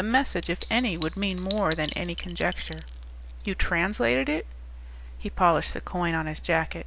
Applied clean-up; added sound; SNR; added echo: none; Chink, clink; 6 dB; none.